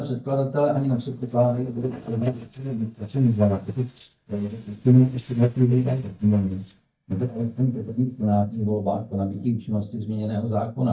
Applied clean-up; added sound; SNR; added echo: neural mask model DeepFilterNet 3.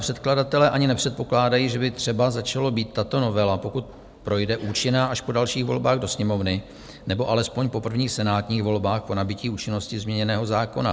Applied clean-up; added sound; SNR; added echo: none; none; none; none.